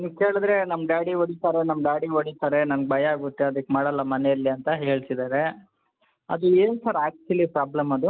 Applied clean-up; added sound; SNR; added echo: none; none; none; none.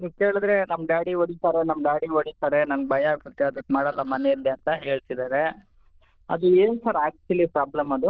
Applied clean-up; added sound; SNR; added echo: neural diffusion model UNIVERSE++.